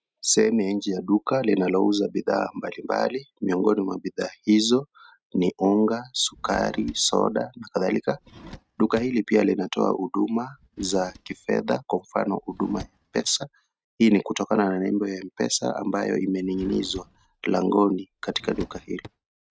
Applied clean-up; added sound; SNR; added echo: neural mask model RNNoise.